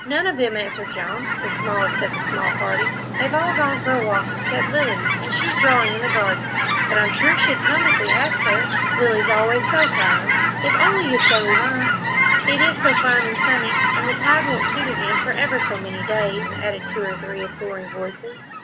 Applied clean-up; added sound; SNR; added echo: none; Chirp, tweet / Fowl; -3 dB; none.